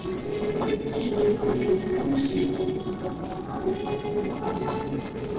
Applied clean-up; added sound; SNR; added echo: neural separator model SepFormer DNS4.